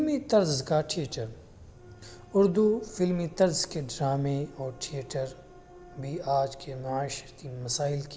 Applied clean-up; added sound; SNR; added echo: none; none; none; none.